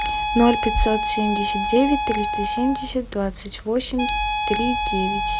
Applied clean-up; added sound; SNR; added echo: none; Wind instrument, woodwind instrument; 3 dB; none.